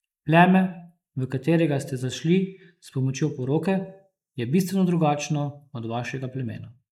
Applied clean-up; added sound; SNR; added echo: neural mask model Resemble Enhance denoiser.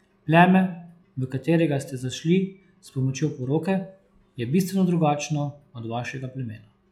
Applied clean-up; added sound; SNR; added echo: classical method log-MMSE.